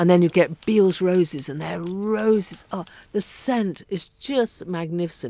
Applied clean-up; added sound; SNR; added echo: none; Scissors; 19 dB; none.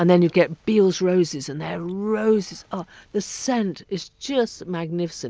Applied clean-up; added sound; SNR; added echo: none; none; none; none.